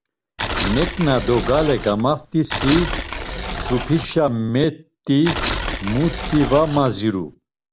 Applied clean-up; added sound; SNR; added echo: none; Tearing; 5 dB; none.